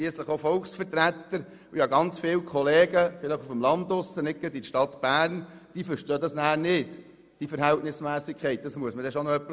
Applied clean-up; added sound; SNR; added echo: none; none; none; none.